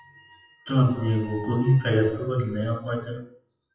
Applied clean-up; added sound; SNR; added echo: classical method WPE with log-MMSE.